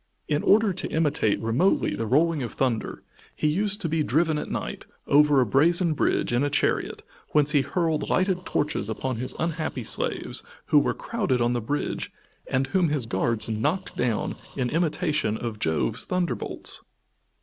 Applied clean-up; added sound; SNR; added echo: neural separator model SepFormer DNS4.